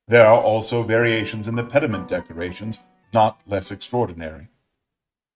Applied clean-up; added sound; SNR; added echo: neural mask model RNNoise.